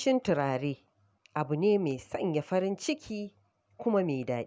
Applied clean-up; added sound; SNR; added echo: none; none; none; none.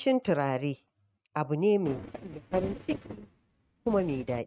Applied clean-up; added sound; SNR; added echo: neural mask model RNNoise.